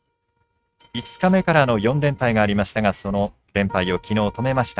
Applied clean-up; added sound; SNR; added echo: neural mask model RNNoise.